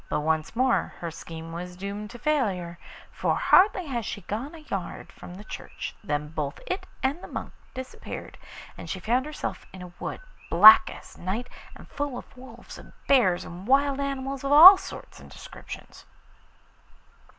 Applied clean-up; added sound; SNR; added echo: none; none; none; none.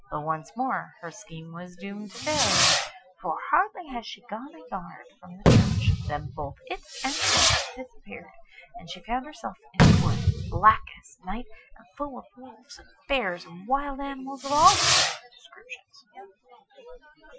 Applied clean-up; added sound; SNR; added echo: classical method Wiener filter.